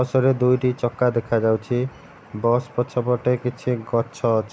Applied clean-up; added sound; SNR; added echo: none; none; none; none.